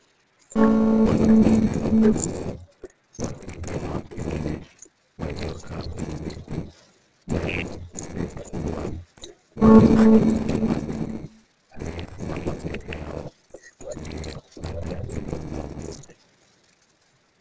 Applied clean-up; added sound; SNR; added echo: neural separator model SepFormer DNS4.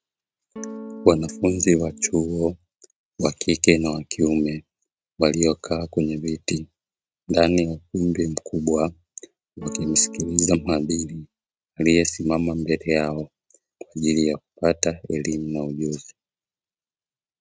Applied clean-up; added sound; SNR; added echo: neural mask model RNNoise.